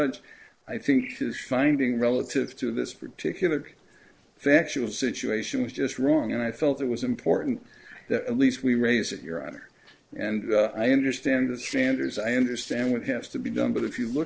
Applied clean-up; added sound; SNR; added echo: neural separator model SepFormer DNS4.